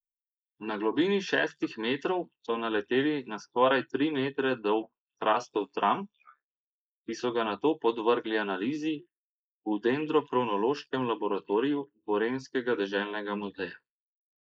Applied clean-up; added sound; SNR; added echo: neural mask model Resemble Enhance denoiser.